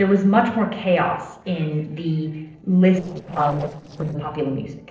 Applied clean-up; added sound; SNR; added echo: neural separator model SepFormer DNS4.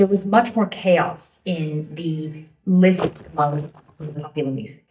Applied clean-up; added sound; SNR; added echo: neural mask model DeepFilterNet 3.